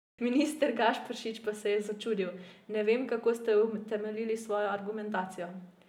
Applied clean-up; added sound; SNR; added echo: none; none; none; none.